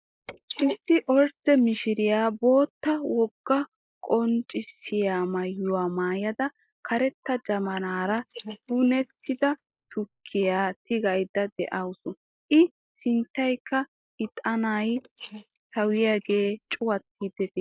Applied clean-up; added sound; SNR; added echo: neural mask model Resemble Enhance denoiser.